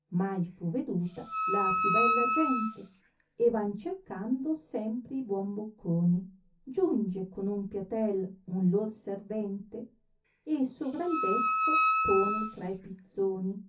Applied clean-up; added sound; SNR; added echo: none; Wind instrument, woodwind instrument; -1 dB; reverberation time 0.3 s.